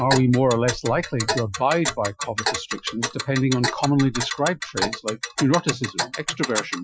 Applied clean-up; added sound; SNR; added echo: classical method Wiener filter.